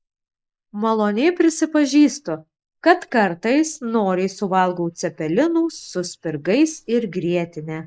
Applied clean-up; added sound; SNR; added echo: neural mask model Resemble Enhance denoiser.